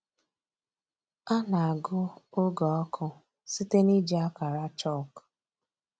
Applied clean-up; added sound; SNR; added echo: none; none; none; none.